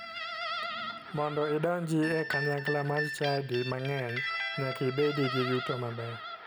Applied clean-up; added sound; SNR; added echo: none; Guitar; 5 dB; none.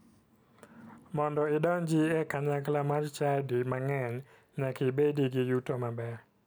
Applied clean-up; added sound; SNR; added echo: none; none; none; none.